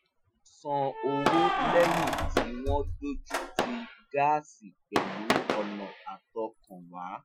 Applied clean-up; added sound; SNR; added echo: classical method Wiener filter.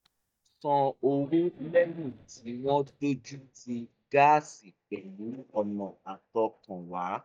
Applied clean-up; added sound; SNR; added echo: neural mask model DeepFilterNet 3.